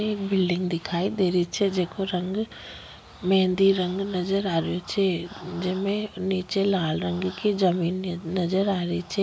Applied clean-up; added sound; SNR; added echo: none; none; none; none.